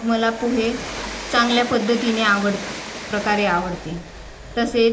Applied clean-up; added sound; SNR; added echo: none; Train; 11 dB; reverberation time 1.4 s.